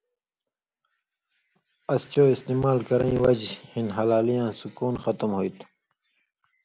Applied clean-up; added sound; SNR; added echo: none; none; none; none.